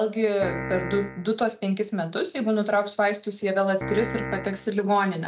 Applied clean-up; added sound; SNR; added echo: none; Piano; 7 dB; none.